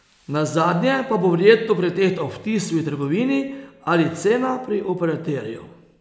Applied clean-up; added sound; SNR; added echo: none; none; none; none.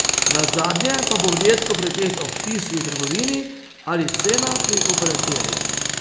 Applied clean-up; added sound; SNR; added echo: none; Tools; -1 dB; none.